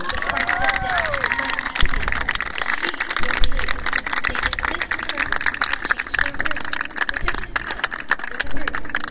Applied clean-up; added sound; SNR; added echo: none; Applause / Cheering; 1 dB; reverberation time 2.6 s.